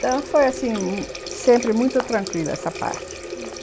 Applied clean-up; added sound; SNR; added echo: none; Water tap, faucet; 11 dB; none.